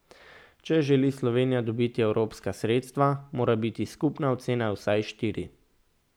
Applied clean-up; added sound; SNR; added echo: none; none; none; none.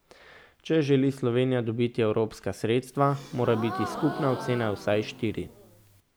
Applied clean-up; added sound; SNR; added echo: none; Gasp; 11 dB; none.